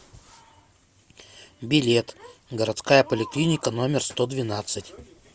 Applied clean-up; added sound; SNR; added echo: none; none; none; none.